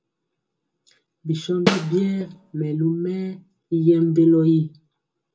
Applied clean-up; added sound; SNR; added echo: none; Snare drum; 4 dB; reverberation time 0.2 s.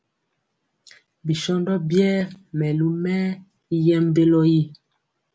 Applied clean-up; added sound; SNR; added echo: none; none; none; none.